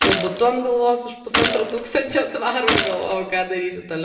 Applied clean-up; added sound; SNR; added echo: none; Gunshot, gunfire; 2 dB; reverberation time 0.9 s.